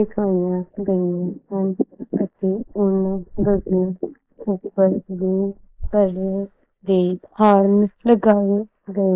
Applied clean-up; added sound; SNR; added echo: neural mask model Resemble Enhance denoiser.